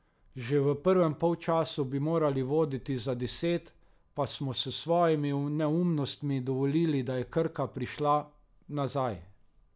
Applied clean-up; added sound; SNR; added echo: none; none; none; none.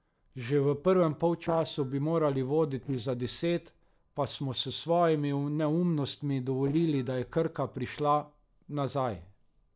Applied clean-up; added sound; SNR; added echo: neural separator model SepFormer DNS4.